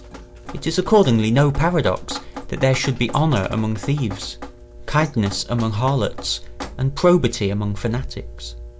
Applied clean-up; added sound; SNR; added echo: none; Drip; 15 dB; none.